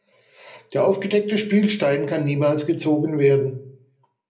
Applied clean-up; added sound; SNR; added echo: none; none; none; reverberation time 0.4 s.